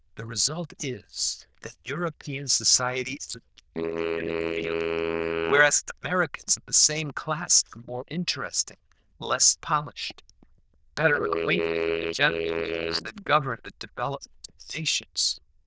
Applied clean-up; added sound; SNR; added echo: neural diffusion model UNIVERSE++.